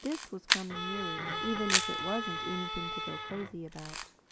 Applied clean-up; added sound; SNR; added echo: none; Camera + Bowed string instrument; -3 dB; none.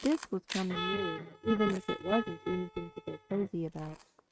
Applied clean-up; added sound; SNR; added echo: neural mask model RNNoise.